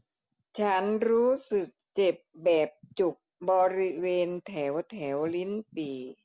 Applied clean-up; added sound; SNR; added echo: none; none; none; none.